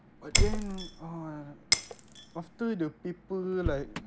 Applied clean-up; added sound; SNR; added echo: none; Shatter + Motor vehicle (road); -3 dB; none.